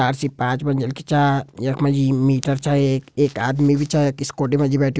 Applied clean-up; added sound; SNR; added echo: none; none; none; none.